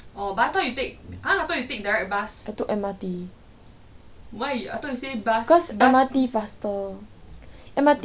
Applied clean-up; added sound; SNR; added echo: none; none; none; none.